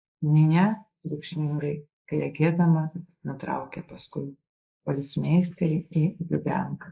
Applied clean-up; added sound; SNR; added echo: neural mask model Resemble Enhance denoiser.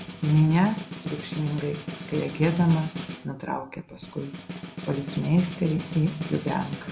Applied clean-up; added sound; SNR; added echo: none; Snare drum; 10 dB; none.